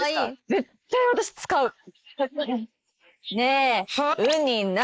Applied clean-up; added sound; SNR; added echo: neural mask model Resemble Enhance denoiser.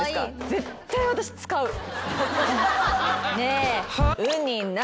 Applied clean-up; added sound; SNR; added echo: none; Walk, footsteps; 16 dB; none.